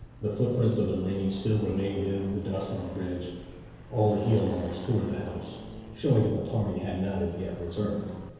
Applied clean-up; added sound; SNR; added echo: none; Accelerating, revving, vroom; 15 dB; reverberation time 1.2 s.